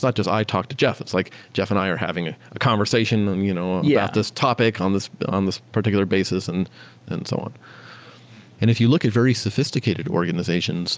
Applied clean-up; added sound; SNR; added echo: none; none; none; none.